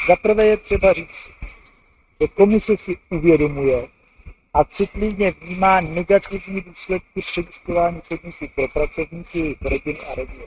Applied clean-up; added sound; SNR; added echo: neural mask model RNNoise.